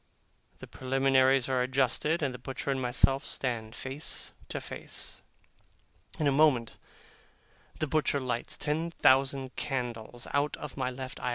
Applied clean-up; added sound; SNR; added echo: none; none; none; none.